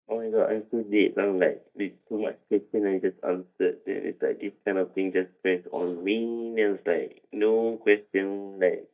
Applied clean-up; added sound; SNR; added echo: neural mask model DeepFilterNet 3.